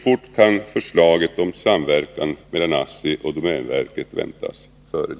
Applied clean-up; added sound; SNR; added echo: none; none; none; none.